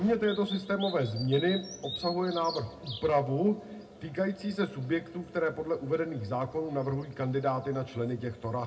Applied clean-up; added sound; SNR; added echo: none; Bird vocalization, bird call, bird song; 16 dB; reverberation time 0.2 s.